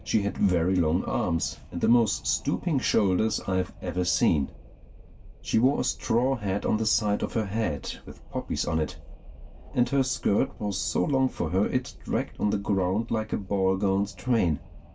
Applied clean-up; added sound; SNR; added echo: none; Wind; 18 dB; reverberation time 0.1 s.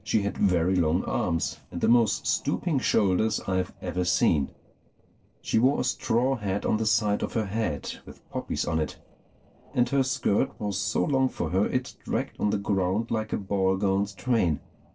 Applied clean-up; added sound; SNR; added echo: neural separator model SepFormer DNS4.